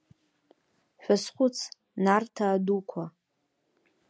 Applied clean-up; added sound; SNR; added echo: none; none; none; none.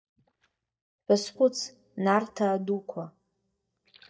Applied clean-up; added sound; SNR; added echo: neural mask model DeepFilterNet 3.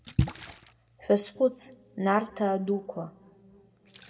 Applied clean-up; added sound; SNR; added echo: none; Splash, splatter; 7 dB; reverberation time 1.1 s.